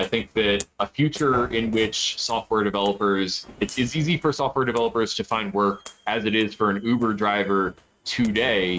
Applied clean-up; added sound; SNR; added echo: neural mask model RNNoise.